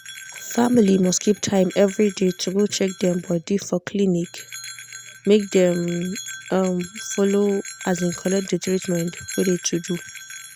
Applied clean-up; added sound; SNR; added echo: none; Bell; 16 dB; none.